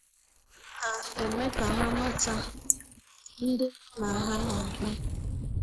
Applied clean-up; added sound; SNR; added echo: neural mask model Resemble Enhance denoiser.